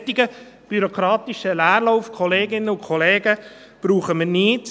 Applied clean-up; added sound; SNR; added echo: none; none; none; none.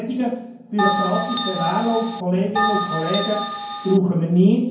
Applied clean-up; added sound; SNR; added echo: none; Bell; 3 dB; reverberation time 0.9 s.